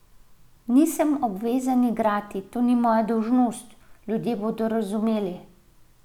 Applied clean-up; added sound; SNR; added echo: none; none; none; none.